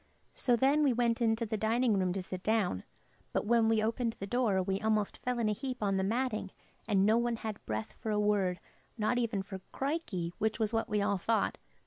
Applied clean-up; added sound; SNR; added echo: none; none; none; none.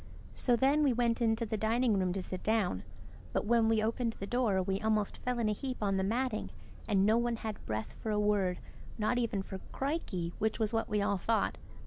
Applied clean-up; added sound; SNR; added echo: none; Boat, Water vehicle; 9 dB; none.